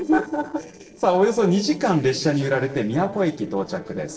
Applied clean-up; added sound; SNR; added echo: neural separator model SepFormer DNS4.